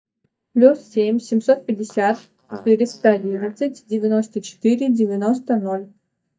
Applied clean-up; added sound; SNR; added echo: neural mask model DeepFilterNet 3.